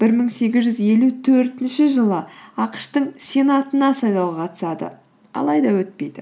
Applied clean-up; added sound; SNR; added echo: none; none; none; none.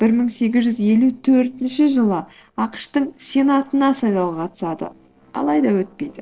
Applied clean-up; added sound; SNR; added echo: neural separator model SepFormer DNS4.